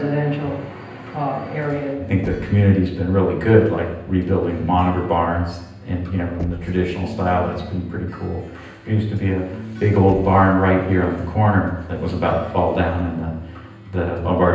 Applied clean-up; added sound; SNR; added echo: none; Knock; 20 dB; reverberation time 0.9 s.